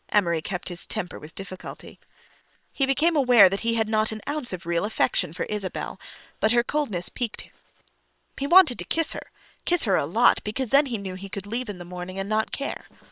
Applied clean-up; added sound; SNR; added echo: neural separator model SepFormer WHAM!.